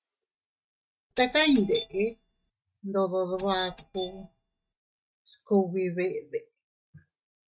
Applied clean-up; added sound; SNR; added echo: neural mask model RNNoise.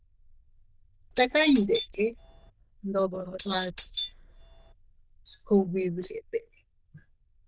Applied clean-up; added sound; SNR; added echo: neural diffusion model UNIVERSE++.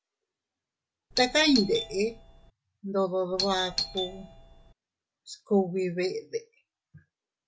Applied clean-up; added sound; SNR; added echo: none; Doorbell; 5 dB; none.